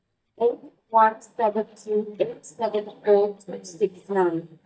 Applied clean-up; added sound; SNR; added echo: neural mask model DeepFilterNet 3.